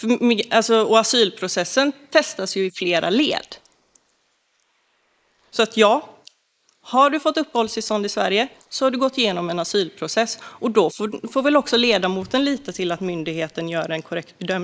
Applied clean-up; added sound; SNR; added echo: neural mask model Resemble Enhance denoiser.